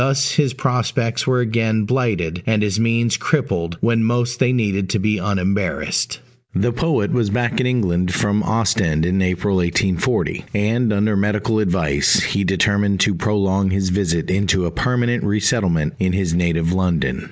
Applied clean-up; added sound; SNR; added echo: none; none; none; none.